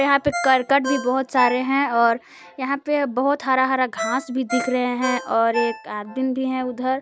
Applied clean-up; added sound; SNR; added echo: none; Ringtone; 11 dB; none.